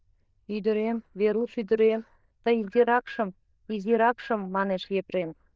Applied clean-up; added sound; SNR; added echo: neural diffusion model UNIVERSE++.